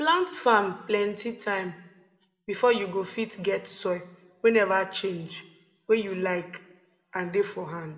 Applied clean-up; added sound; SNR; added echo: none; none; none; reverberation time 0.8 s.